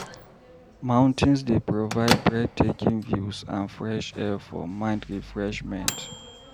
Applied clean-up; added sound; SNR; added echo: none; Microwave oven / Bell; 10 dB; none.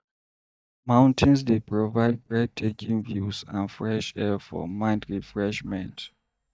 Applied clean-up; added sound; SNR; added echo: neural mask model DeepFilterNet 3.